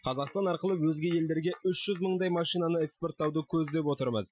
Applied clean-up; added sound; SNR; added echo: classical method Wiener filter.